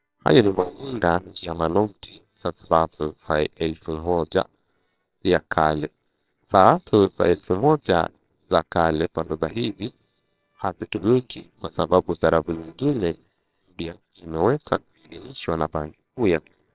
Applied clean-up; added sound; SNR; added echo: neural separator model SepFormer WHAMR!.